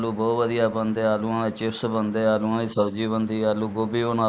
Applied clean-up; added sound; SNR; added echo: neural mask model Resemble Enhance denoiser.